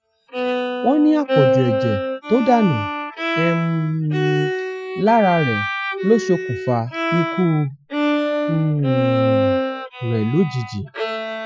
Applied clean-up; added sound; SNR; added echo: classical method Wiener filter.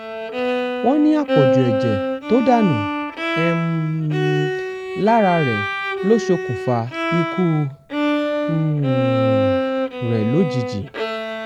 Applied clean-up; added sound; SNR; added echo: none; Bowed string instrument; 2 dB; none.